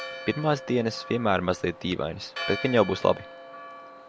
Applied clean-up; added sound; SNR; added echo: none; Church bell; 12 dB; none.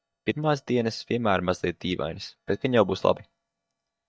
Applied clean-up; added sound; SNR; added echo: neural mask model DeepFilterNet 3.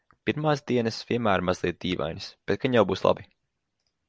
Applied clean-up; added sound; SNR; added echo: none; none; none; none.